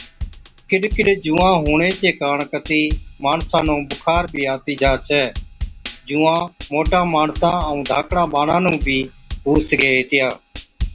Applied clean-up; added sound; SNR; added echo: none; Drum kit; 10 dB; none.